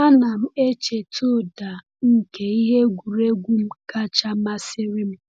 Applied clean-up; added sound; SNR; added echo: none; none; none; none.